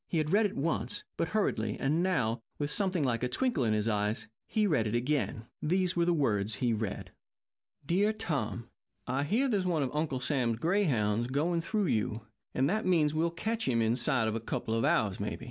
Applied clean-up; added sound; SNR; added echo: none; none; none; none.